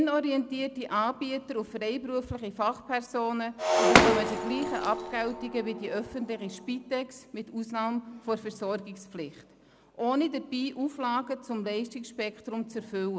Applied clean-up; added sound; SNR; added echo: none; Shatter; -4 dB; none.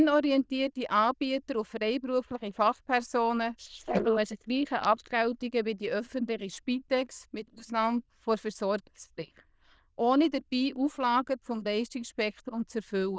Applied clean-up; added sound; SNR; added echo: neural diffusion model UNIVERSE++.